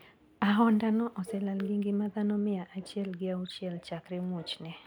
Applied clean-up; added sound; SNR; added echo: none; none; none; none.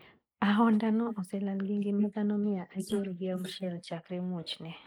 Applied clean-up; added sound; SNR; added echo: neural mask model Resemble Enhance denoiser.